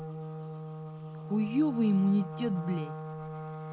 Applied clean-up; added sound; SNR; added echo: none; Wind instrument, woodwind instrument; 8 dB; none.